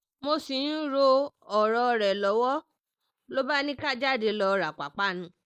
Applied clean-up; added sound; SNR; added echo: neural mask model Resemble Enhance denoiser.